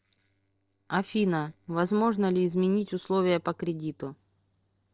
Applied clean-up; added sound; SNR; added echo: neural separator model SepFormer DNS4.